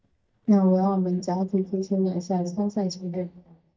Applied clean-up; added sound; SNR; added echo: neural mask model DeepFilterNet 3.